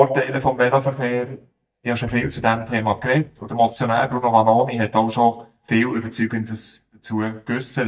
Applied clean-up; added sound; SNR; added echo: neural mask model DeepFilterNet 3.